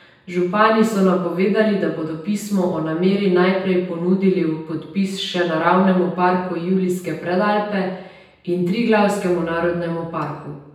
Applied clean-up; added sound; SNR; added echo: none; none; none; reverberation time 0.9 s.